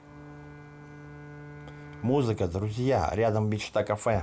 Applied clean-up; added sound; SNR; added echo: none; Bowed string instrument; 18 dB; none.